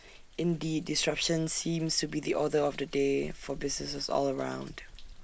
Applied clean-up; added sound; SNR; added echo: none; Thunder; 16 dB; none.